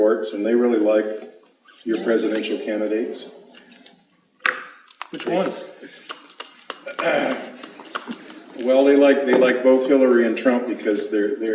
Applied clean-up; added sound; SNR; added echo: none; none; none; none.